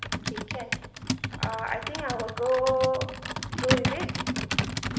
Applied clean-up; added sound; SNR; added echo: none; Computer keyboard; 0 dB; reverberation time 1.1 s.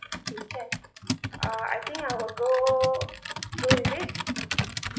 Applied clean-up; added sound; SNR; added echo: classical method WPE with log-MMSE.